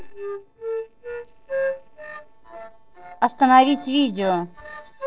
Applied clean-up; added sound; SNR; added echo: neural separator model SepFormer DNS4.